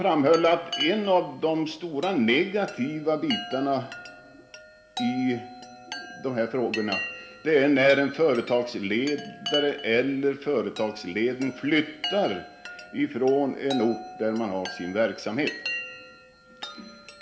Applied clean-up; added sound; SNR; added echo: none; Chime; 12 dB; reverberation time 2.8 s.